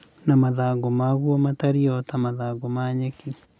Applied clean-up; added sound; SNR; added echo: none; none; none; none.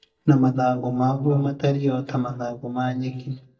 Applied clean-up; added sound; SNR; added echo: neural mask model DeepFilterNet 3.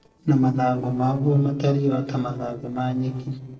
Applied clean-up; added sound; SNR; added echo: neural separator model SepFormer DNS4.